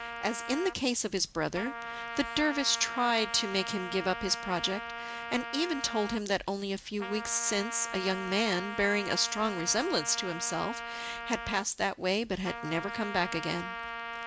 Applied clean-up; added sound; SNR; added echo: none; Trumpet; 8 dB; none.